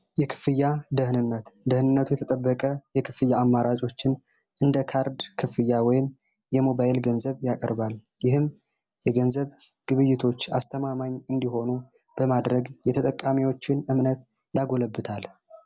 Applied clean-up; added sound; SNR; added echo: none; none; none; none.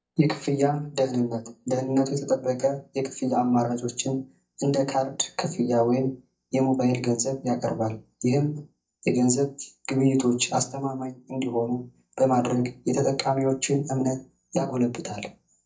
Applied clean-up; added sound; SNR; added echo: neural mask model DeepFilterNet 3.